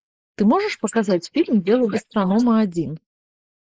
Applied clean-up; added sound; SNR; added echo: neural mask model Resemble Enhance denoiser.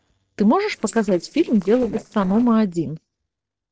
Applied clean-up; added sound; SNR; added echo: neural separator model SepFormer DNS4.